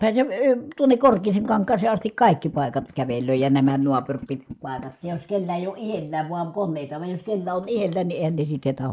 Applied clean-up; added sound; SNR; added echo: neural mask model Resemble Enhance denoiser.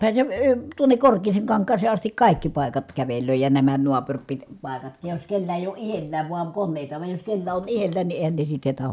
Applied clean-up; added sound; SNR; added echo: none; none; none; none.